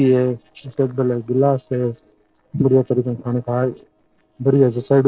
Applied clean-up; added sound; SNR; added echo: neural separator model SepFormer DNS4.